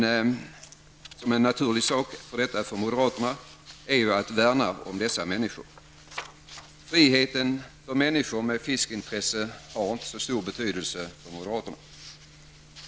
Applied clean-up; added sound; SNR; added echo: none; none; none; none.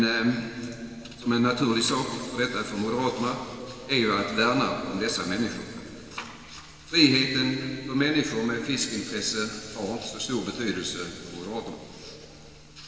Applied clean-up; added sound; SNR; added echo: none; none; none; reverberation time 2.8 s.